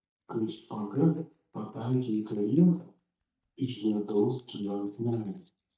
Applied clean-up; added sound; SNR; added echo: neural mask model DeepFilterNet 3.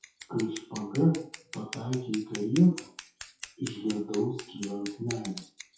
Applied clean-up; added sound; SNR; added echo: classical method WPE with log-MMSE.